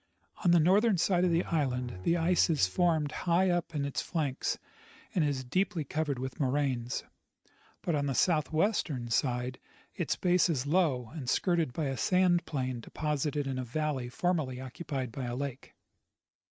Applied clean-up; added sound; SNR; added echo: neural mask model RNNoise.